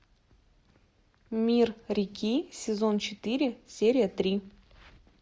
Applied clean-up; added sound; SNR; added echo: none; none; none; none.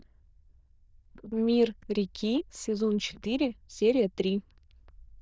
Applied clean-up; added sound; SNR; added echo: neural diffusion model UNIVERSE++.